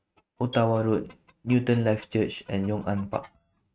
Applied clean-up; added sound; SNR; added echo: neural mask model RNNoise.